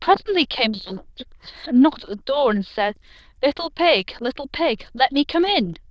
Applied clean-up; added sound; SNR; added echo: neural diffusion model UNIVERSE++.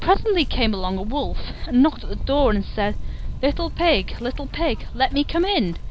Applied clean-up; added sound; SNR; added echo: none; Livestock, farm animals, working animals; 5 dB; none.